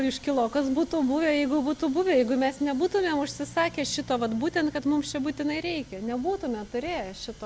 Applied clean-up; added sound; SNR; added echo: none; none; none; none.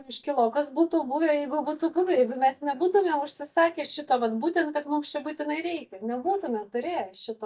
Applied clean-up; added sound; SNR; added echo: neural mask model DeepFilterNet 3.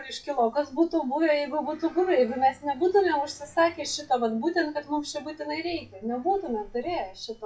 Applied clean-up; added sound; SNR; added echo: classical method WPE with log-MMSE.